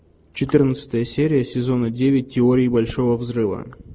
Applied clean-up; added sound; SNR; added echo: none; none; none; none.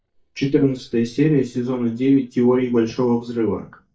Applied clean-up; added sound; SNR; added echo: neural mask model DeepFilterNet 3.